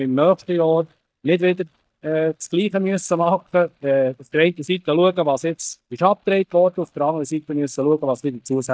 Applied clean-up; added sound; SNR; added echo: neural mask model DeepFilterNet 3.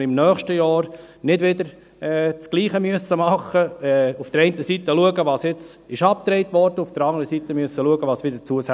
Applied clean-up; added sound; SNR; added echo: none; none; none; none.